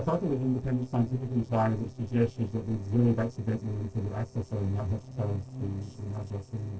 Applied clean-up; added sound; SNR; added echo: neural separator model SepFormer DNS4.